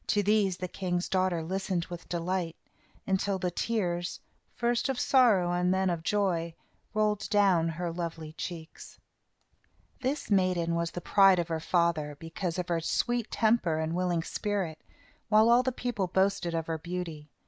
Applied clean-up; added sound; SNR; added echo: none; none; none; none.